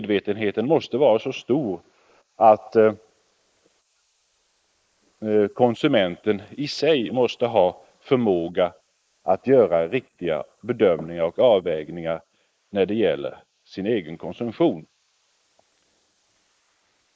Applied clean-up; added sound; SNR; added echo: neural mask model Resemble Enhance denoiser.